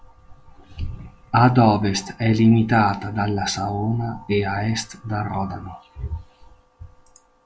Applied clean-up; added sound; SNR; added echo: none; none; none; none.